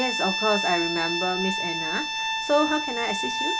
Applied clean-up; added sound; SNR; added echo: none; Bowed string instrument; 1 dB; none.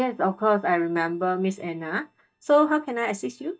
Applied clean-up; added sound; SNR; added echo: neural mask model DeepFilterNet 3.